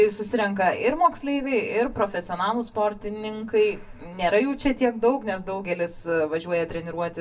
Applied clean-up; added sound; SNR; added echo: none; none; none; reverberation time 0.2 s.